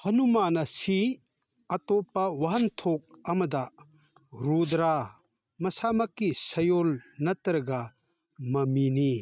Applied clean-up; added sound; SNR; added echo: neural mask model RNNoise.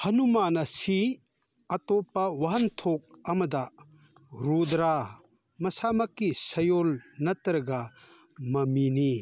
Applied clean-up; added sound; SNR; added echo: none; Squeak; 10 dB; none.